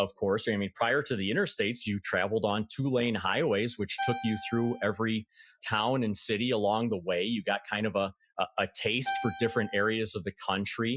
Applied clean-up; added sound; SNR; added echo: classical method Wiener filter.